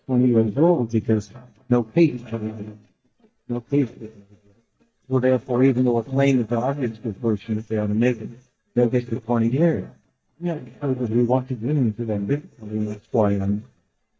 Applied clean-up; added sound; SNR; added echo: neural mask model DeepFilterNet 3.